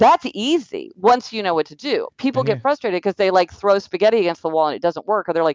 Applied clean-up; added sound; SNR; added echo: none; none; none; none.